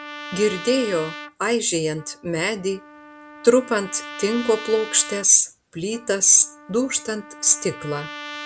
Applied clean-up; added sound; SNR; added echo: none; Trumpet; 16 dB; none.